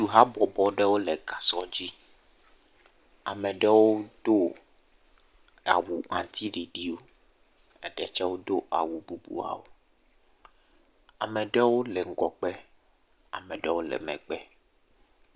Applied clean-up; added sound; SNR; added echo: none; none; none; none.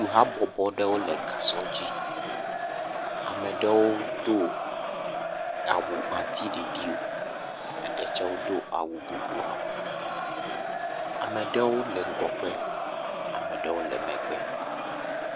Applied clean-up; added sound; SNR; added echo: none; Crowd; 2 dB; none.